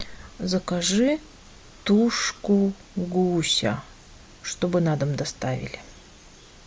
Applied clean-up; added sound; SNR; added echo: none; none; none; none.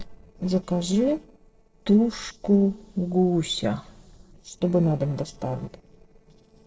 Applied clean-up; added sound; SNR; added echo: neural separator model SepFormer DNS4.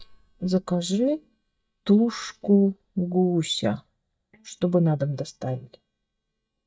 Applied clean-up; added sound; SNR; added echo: neural mask model DeepFilterNet 3.